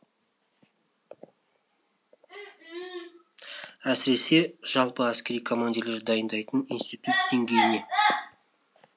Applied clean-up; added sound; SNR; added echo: none; none; none; none.